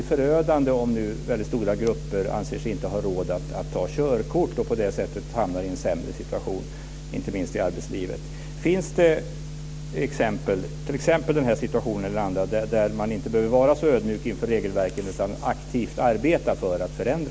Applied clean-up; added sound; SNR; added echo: none; none; none; none.